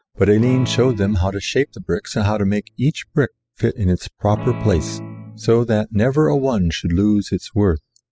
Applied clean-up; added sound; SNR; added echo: classical method spectral subtraction.